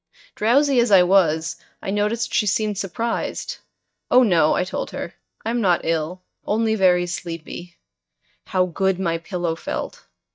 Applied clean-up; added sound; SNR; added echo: neural mask model DeepFilterNet 3.